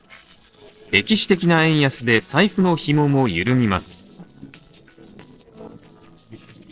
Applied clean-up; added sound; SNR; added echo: neural separator model SepFormer DNS4.